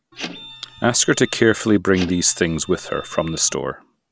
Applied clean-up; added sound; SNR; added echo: none; Printer; 17 dB; none.